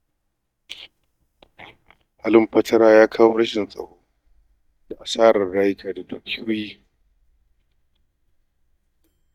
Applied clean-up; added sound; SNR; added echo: neural mask model DeepFilterNet 3.